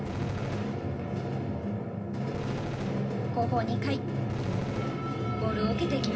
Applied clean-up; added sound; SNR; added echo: none; Gunshot, gunfire; 12 dB; reverberation time 0.4 s.